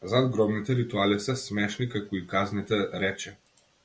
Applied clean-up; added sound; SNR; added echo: none; none; none; none.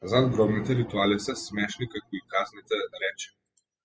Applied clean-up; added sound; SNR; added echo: classical method spectral subtraction.